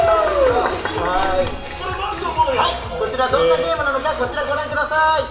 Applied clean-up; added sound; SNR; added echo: none; Hands; 18 dB; reverberation time 2.9 s.